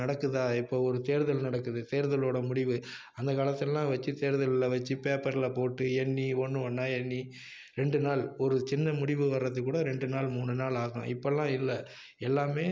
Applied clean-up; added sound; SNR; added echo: none; none; none; none.